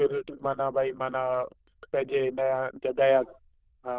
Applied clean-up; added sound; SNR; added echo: neural diffusion model UNIVERSE++.